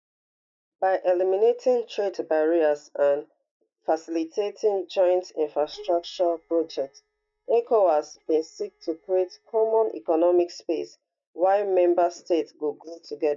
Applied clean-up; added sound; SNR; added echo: neural mask model DeepFilterNet 3.